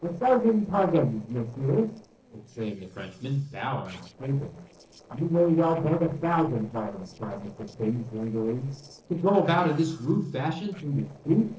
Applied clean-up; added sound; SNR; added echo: neural separator model SepFormer DNS4.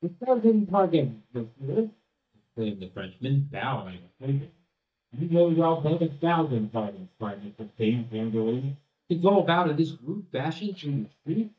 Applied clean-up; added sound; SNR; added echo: neural mask model DeepFilterNet 3.